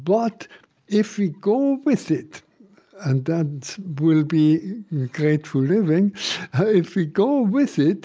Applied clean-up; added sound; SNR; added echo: none; none; none; none.